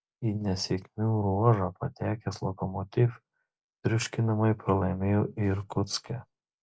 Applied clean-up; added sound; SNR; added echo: none; none; none; none.